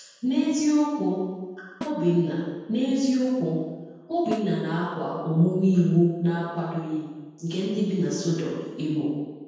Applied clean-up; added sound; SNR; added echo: none; Snare drum; 18 dB; reverberation time 1.2 s.